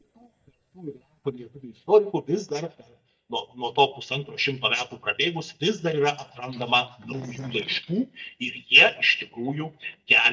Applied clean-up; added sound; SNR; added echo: neural mask model DeepFilterNet 3.